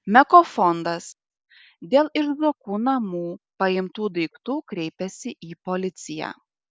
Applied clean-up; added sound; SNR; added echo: none; none; none; none.